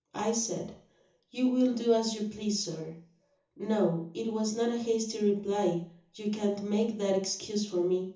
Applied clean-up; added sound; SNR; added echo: none; none; none; reverberation time 0.6 s.